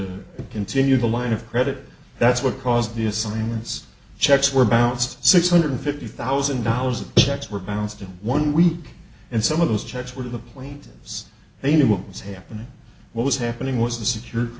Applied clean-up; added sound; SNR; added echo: none; none; none; none.